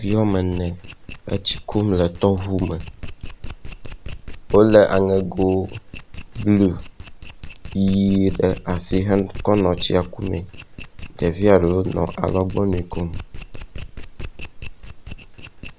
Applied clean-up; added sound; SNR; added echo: none; Domestic sounds, home sounds; 12 dB; none.